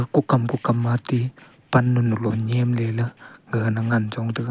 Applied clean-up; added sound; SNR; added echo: none; none; none; none.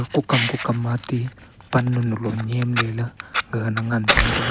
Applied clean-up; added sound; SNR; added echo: none; Fire; 3 dB; none.